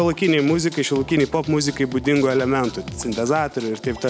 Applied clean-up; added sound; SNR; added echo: none; none; none; none.